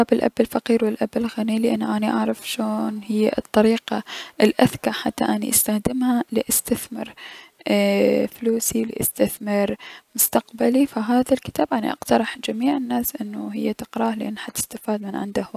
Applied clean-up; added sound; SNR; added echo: none; none; none; none.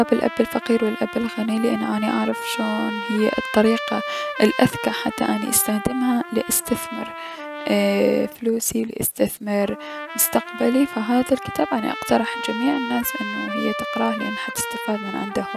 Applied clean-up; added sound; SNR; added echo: none; Trumpet; 9 dB; none.